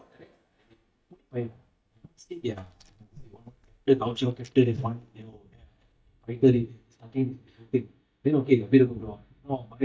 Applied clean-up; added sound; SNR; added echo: neural mask model DeepFilterNet 3.